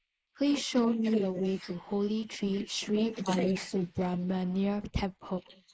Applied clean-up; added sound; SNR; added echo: neural mask model Resemble Enhance denoiser.